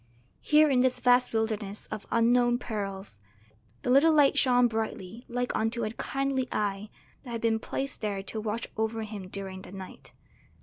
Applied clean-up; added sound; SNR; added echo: none; none; none; none.